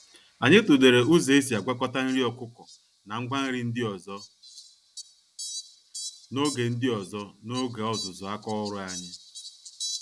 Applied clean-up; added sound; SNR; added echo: none; Fowl; 16 dB; none.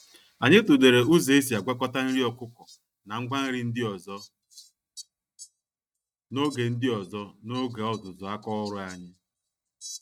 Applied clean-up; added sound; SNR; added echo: neural mask model RNNoise.